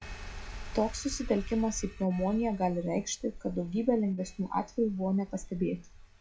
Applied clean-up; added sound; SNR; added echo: classical method WPE with log-MMSE.